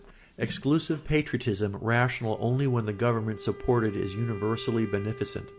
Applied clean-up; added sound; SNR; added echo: none; Wind instrument, woodwind instrument; 18 dB; none.